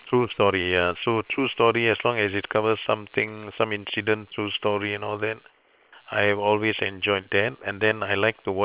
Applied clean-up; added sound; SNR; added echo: neural separator model SepFormer WHAM!.